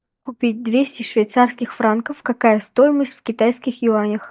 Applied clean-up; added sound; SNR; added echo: neural mask model DeepFilterNet 3.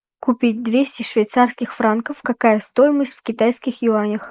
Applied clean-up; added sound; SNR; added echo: neural mask model Resemble Enhance denoiser.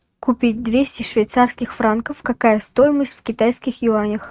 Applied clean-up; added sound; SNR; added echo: neural mask model RNNoise.